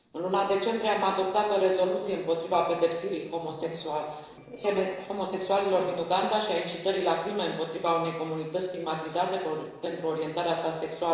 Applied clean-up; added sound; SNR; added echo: neural separator model SepFormer DNS4.